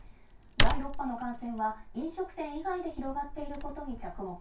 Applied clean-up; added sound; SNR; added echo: none; Tearing / Wood; -4 dB; reverberation time 0.2 s.